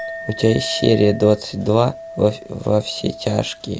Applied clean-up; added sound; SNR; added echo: none; Chink, clink; 15 dB; none.